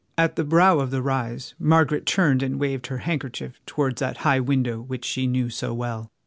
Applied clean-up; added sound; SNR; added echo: none; none; none; none.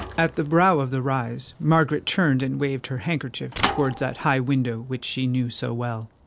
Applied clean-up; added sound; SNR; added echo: none; Thump, thud / Bicycle; 12 dB; none.